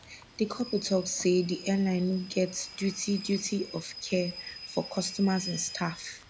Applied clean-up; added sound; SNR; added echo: none; Rain / Train; 14 dB; none.